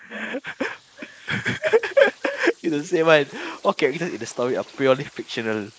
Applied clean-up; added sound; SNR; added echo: neural mask model Resemble Enhance denoiser.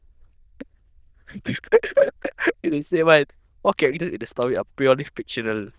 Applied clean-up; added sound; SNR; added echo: neural diffusion model UNIVERSE++.